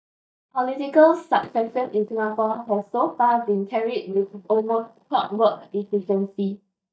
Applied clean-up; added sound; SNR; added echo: neural mask model DeepFilterNet 3.